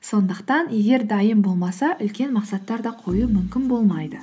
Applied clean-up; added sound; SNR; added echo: none; none; none; none.